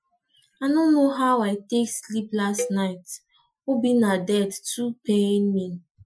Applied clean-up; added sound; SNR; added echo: classical method Wiener filter.